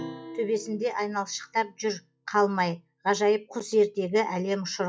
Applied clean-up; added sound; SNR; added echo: classical method log-MMSE.